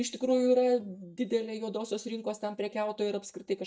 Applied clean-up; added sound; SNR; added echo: neural mask model DeepFilterNet 3.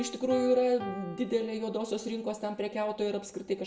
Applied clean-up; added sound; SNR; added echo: none; Piano; 15 dB; reverberation time 0.4 s.